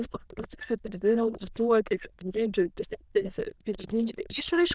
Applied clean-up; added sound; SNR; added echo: neural diffusion model UNIVERSE++.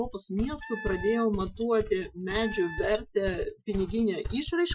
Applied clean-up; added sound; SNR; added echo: classical method Wiener filter.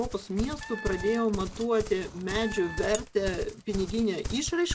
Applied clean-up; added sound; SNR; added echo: none; Wind instrument, woodwind instrument + Livestock, farm animals, working animals; 8 dB; none.